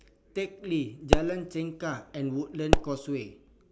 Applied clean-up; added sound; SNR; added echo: none; Explosion; -4 dB; none.